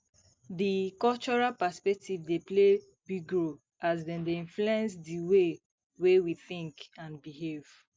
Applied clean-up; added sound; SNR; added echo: none; none; none; none.